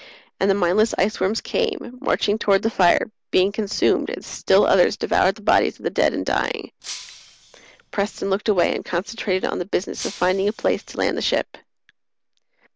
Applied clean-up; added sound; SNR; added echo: none; Shatter; 18 dB; none.